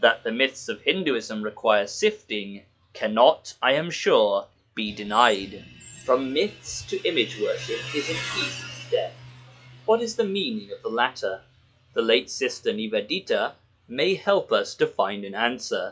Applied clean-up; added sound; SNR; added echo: classical method log-MMSE.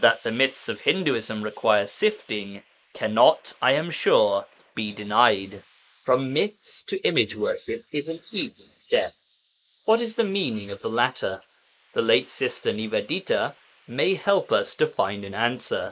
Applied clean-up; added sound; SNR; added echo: neural mask model Resemble Enhance denoiser.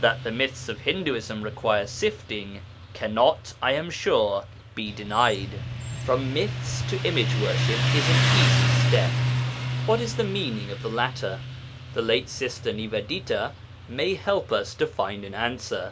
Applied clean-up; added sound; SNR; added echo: none; Motorcycle; 1 dB; none.